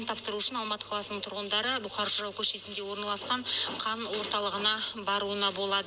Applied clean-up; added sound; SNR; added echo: none; none; none; none.